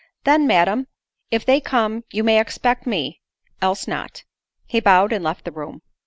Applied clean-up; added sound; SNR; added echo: none; none; none; none.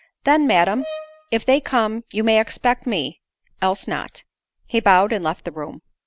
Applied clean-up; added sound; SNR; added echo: none; Brass instrument; 16 dB; none.